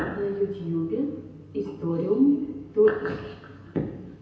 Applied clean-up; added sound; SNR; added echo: none; none; none; reverberation time 0.9 s.